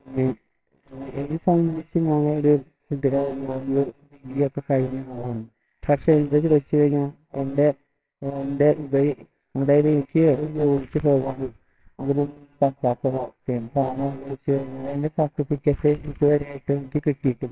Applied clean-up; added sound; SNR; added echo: neural separator model SepFormer WHAMR!.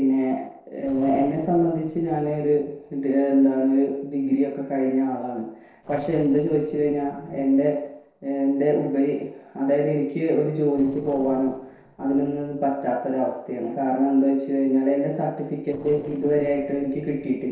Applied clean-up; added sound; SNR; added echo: neural separator model SepFormer DNS4.